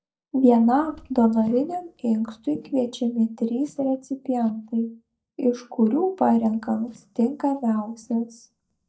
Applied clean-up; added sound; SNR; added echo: neural mask model DeepFilterNet 3.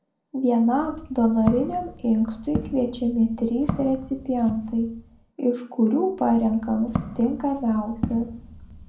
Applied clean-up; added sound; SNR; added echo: none; Walk, footsteps; 11 dB; reverberation time 0.6 s.